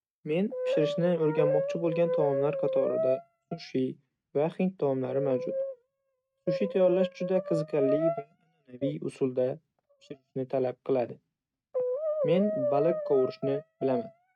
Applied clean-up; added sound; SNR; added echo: neural mask model RNNoise.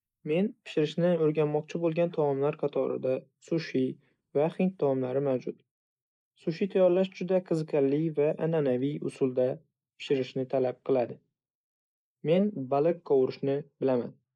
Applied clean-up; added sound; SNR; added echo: neural mask model Resemble Enhance denoiser.